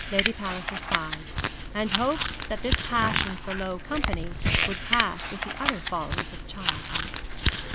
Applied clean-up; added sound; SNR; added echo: none; Crumpling, crinkling; -3 dB; none.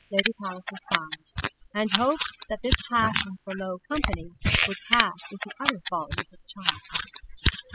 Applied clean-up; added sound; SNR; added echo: classical method spectral subtraction.